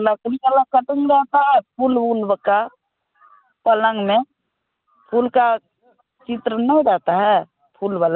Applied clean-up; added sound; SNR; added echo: none; none; none; none.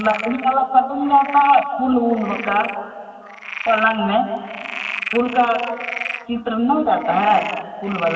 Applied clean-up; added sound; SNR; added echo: none; Frog; 12 dB; reverberation time 2.4 s.